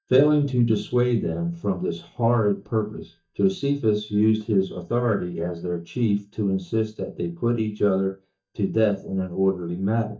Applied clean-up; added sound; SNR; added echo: neural mask model DeepFilterNet 3.